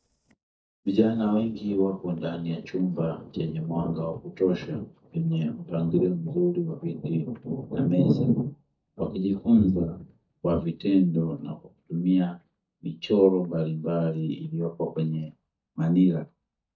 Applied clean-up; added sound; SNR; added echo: neural mask model DeepFilterNet 3.